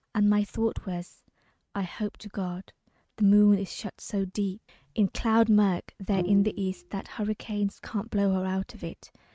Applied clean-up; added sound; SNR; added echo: neural mask model RNNoise.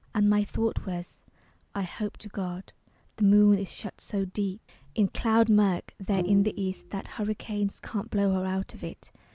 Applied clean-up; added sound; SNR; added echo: none; Bowed string instrument; 11 dB; none.